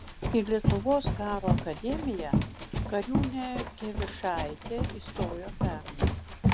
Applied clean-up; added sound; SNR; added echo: none; Run; -2 dB; none.